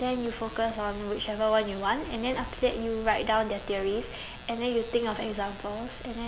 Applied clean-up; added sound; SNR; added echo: none; Bird; 14 dB; none.